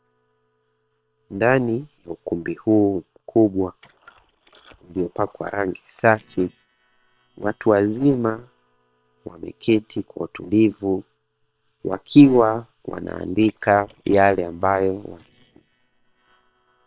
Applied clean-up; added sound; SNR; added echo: neural separator model SepFormer WHAM!.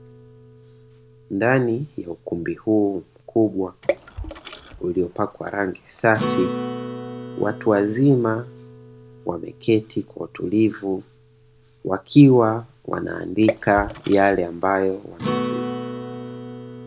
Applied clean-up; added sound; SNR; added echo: none; Water / Splash, splatter + Acoustic guitar; 10 dB; none.